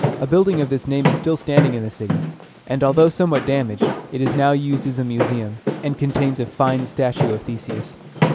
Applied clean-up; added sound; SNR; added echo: none; Walk, footsteps; 4 dB; none.